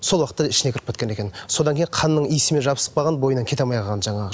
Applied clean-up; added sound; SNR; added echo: none; none; none; none.